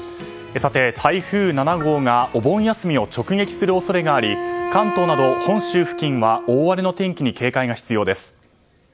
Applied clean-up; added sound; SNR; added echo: none; Wind instrument, woodwind instrument; 10 dB; none.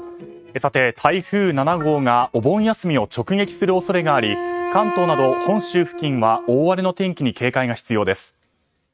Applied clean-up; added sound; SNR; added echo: neural mask model RNNoise.